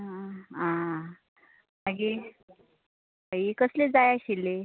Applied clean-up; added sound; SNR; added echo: none; none; none; none.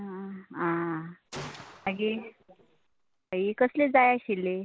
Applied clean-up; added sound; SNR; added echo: none; Gunshot, gunfire; 18 dB; none.